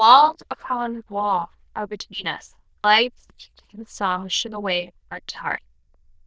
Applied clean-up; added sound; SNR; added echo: neural diffusion model UNIVERSE++.